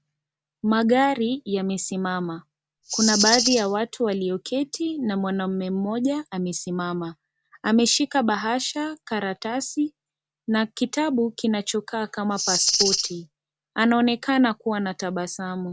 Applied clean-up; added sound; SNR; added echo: none; Rattle (instrument); 0 dB; none.